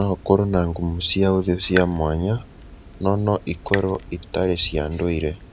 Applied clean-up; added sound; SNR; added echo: none; Drip / Water tap, faucet; 14 dB; none.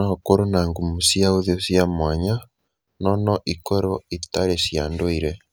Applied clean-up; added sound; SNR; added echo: none; none; none; none.